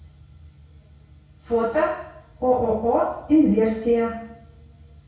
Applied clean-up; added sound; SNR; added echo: none; none; none; reverberation time 0.6 s.